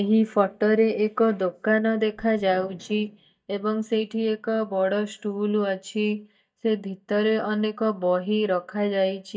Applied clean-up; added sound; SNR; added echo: neural mask model DeepFilterNet 3.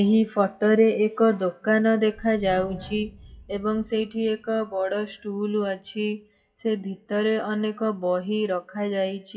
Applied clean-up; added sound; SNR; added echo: classical method WPE with log-MMSE.